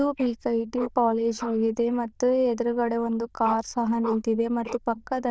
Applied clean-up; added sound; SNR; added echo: neural diffusion model UNIVERSE++.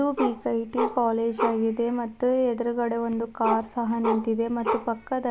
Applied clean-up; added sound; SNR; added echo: none; Bark; 5 dB; none.